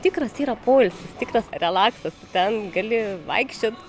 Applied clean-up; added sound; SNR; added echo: none; none; none; none.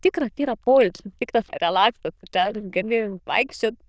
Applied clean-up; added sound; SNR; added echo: neural diffusion model UNIVERSE++.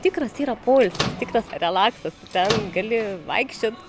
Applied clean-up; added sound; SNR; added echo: none; Microwave oven; 8 dB; none.